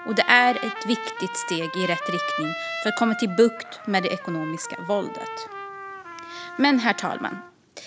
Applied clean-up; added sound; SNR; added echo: none; Trumpet; 9 dB; none.